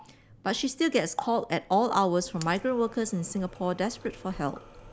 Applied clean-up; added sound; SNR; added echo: none; Water tap, faucet; 16 dB; none.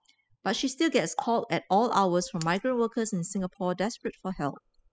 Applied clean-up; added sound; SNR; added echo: classical method spectral subtraction.